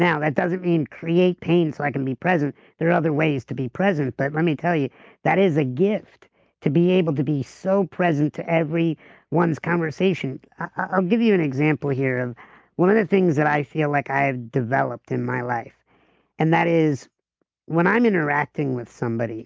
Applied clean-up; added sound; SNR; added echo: none; none; none; none.